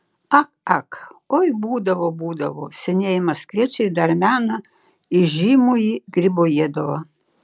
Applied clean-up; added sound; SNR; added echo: none; none; none; none.